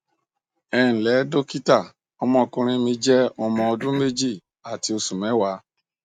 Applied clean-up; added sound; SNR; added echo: neural mask model RNNoise.